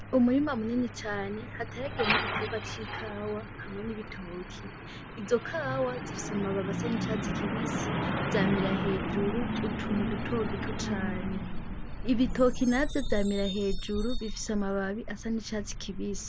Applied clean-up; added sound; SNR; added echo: none; Truck; 1 dB; none.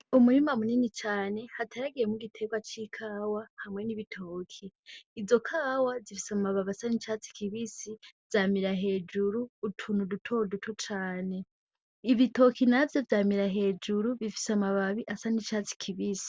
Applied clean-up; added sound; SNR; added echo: none; none; none; none.